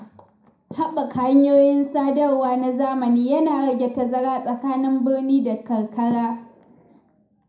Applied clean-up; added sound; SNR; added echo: none; none; none; reverberation time 0.4 s.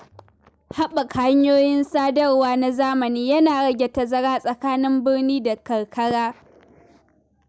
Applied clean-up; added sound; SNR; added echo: none; none; none; none.